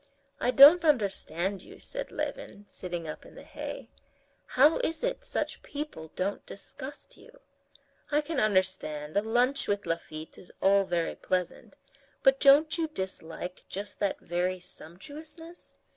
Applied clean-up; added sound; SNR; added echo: none; none; none; none.